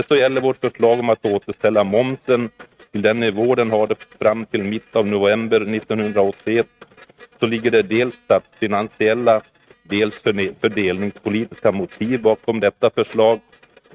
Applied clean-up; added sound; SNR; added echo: neural mask model RNNoise.